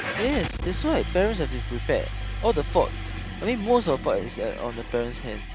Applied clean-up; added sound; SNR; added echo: none; Engine starting / Car; 5 dB; none.